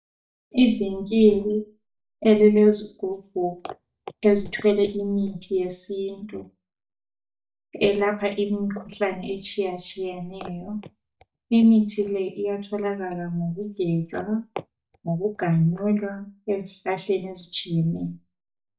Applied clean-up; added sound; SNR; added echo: neural mask model DeepFilterNet 3.